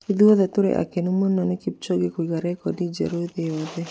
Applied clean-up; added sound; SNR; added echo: none; none; none; none.